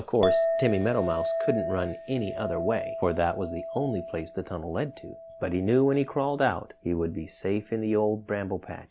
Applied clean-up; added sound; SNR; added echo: none; Chink, clink; 6 dB; none.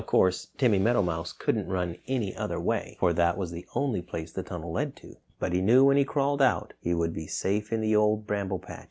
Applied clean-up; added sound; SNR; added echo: none; none; none; none.